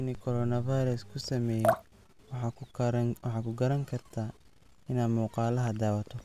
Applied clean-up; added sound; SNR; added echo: none; Drip; 5 dB; none.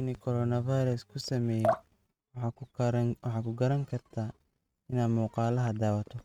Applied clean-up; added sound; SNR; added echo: neural mask model RNNoise.